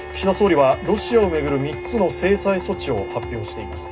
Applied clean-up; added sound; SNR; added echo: none; Bowed string instrument; 13 dB; reverberation time 0.2 s.